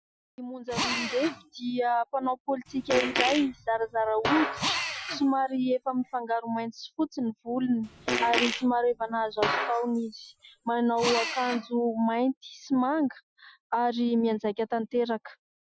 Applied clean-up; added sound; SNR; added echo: classical method Wiener filter.